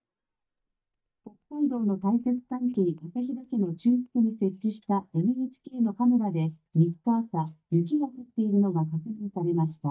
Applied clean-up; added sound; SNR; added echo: neural mask model DeepFilterNet 3.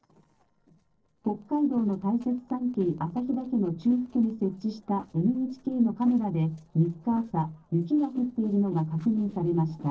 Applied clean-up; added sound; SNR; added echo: neural separator model SepFormer DNS4.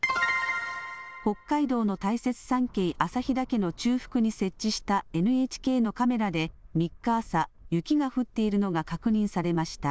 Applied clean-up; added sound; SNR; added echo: none; none; none; none.